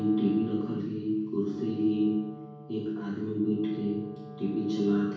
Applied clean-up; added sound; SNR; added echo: none; Wind instrument, woodwind instrument; 17 dB; reverberation time 1.2 s.